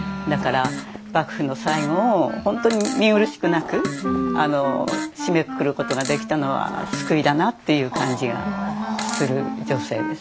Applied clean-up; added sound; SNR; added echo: none; Wind instrument, woodwind instrument + Fart; 8 dB; none.